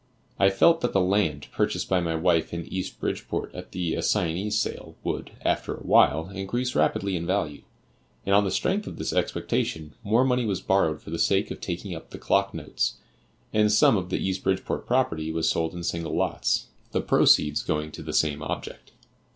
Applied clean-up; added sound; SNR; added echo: none; none; none; none.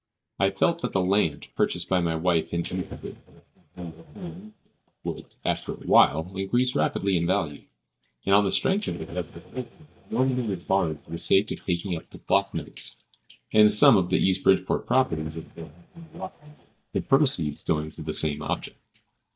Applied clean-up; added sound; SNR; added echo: neural mask model DeepFilterNet 3.